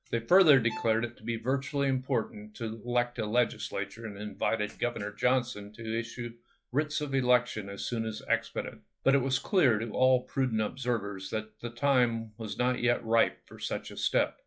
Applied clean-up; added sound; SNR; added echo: classical method log-MMSE.